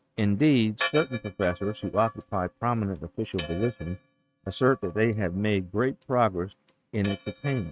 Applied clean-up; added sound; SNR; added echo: neural mask model RNNoise.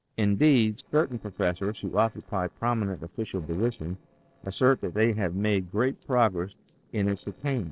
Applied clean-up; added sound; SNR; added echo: neural separator model SepFormer DNS4.